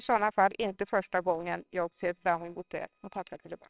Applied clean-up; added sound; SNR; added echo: neural separator model SepFormer WHAMR!.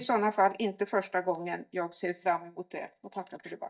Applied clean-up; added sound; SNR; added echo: neural mask model DeepFilterNet 3.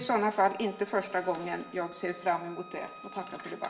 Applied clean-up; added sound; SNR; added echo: none; Bowed string instrument; 19 dB; reverberation time 1.0 s.